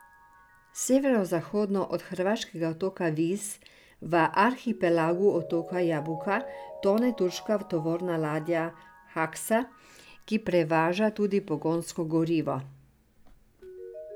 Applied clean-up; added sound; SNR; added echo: none; Mallet percussion; 19 dB; none.